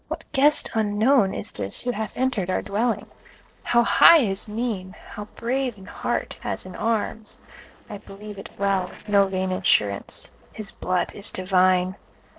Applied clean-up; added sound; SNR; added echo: neural separator model SepFormer DNS4.